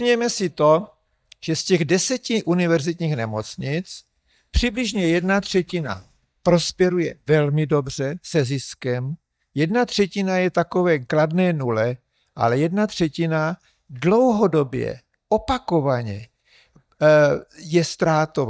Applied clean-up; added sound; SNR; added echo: neural mask model DeepFilterNet 3.